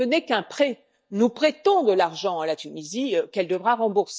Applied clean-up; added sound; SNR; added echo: neural mask model DeepFilterNet 3.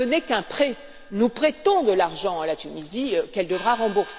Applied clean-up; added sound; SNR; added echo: none; Gong; 19 dB; none.